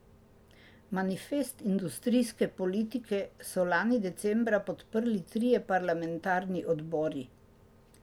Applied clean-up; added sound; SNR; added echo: none; none; none; none.